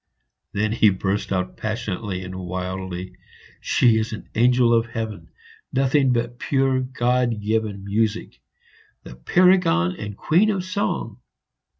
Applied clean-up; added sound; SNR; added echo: none; none; none; none.